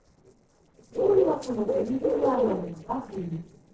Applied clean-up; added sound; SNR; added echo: neural separator model SepFormer DNS4.